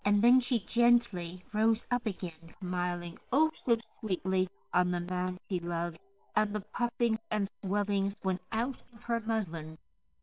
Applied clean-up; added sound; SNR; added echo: neural separator model SepFormer WHAM!.